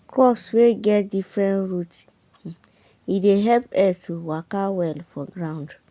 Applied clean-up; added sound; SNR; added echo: none; none; none; none.